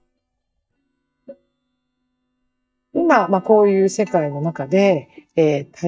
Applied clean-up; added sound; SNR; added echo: neural mask model DeepFilterNet 3.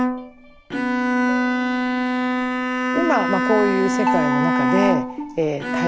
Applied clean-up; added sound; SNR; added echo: none; Bowed string instrument; -3 dB; none.